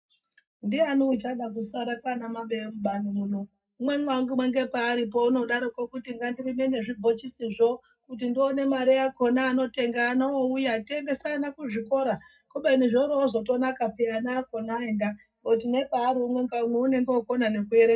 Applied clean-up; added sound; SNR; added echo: none; none; none; reverberation time 0.3 s.